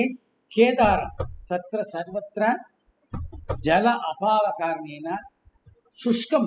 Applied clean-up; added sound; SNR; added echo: classical method spectral subtraction.